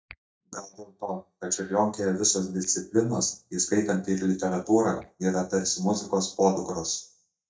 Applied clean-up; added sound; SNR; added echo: neural mask model DeepFilterNet 3.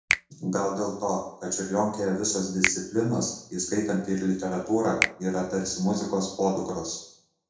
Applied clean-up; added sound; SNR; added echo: none; Finger snapping; 8 dB; reverberation time 0.5 s.